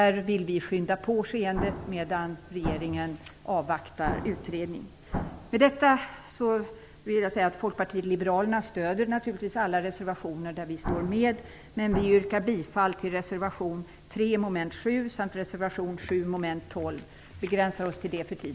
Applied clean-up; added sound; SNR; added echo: none; Explosion; 8 dB; none.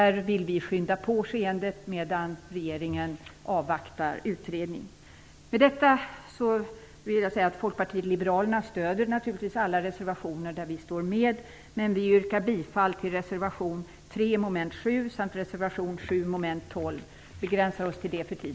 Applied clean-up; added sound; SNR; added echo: none; none; none; none.